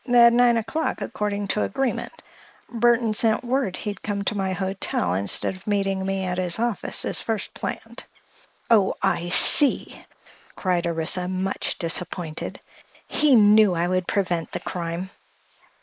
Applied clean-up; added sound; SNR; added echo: neural mask model Resemble Enhance denoiser.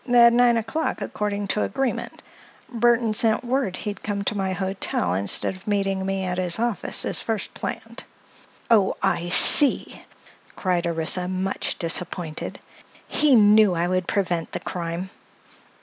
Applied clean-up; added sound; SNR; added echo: none; none; none; none.